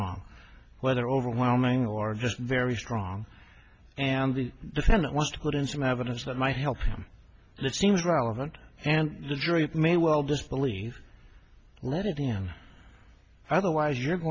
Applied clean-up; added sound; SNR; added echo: none; none; none; none.